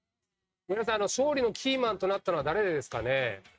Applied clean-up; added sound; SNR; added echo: neural mask model RNNoise.